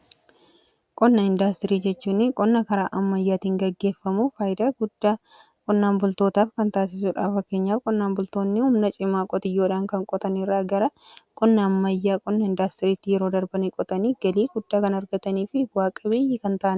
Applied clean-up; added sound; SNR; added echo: none; none; none; none.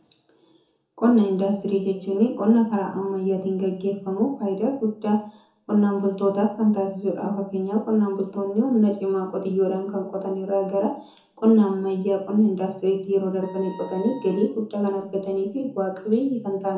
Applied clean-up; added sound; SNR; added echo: none; Wind instrument, woodwind instrument; 19 dB; reverberation time 0.6 s.